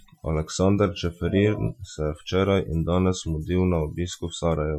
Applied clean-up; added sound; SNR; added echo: classical method Wiener filter.